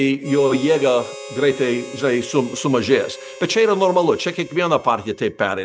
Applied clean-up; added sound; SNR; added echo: none; Harmonica; 17 dB; none.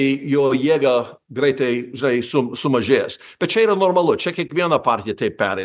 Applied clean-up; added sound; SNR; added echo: none; none; none; none.